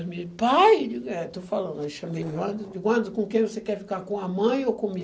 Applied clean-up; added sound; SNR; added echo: neural separator model SepFormer DNS4.